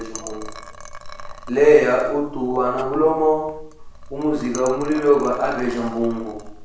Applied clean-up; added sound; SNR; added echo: none; Liquid; 14 dB; reverberation time 0.7 s.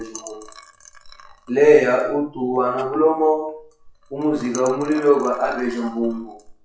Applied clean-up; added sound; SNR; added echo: classical method WPE with log-MMSE.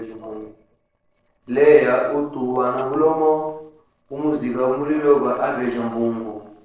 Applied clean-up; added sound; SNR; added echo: neural separator model SepFormer DNS4.